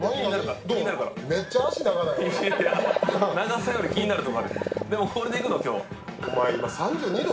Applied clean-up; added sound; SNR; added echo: none; Frog; 7 dB; reverberation time 0.8 s.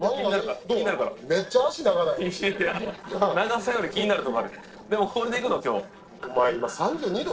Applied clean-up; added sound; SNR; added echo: neural separator model SepFormer DNS4.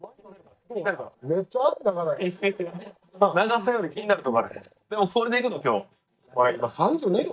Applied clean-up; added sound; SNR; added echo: neural mask model DeepFilterNet 3.